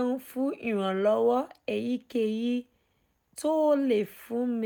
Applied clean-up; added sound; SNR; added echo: none; none; none; none.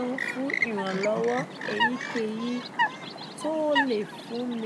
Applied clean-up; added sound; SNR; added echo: none; Chirp, tweet; 1 dB; none.